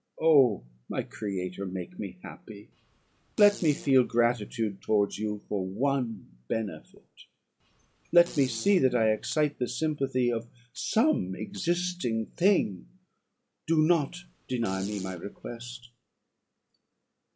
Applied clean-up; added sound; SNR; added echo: none; Fart; 19 dB; none.